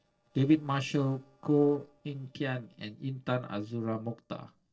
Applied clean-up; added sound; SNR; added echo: neural separator model SepFormer DNS4.